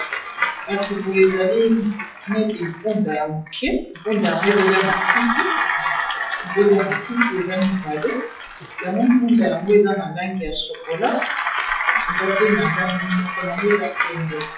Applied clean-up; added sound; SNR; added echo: classical method WPE with log-MMSE.